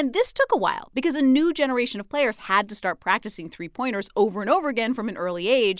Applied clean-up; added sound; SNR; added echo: none; none; none; none.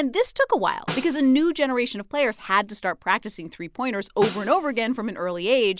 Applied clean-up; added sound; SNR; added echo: none; Snare drum; 14 dB; none.